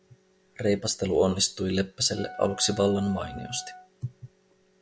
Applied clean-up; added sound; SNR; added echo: none; Wind instrument, woodwind instrument; 16 dB; none.